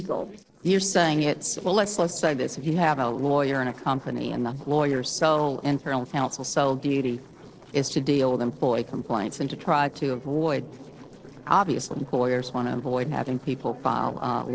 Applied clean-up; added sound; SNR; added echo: neural separator model SepFormer DNS4.